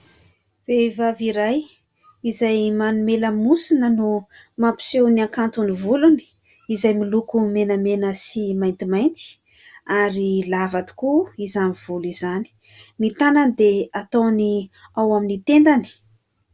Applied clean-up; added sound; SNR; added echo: none; none; none; none.